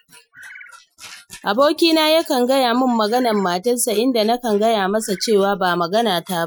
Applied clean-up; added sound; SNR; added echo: classical method Wiener filter.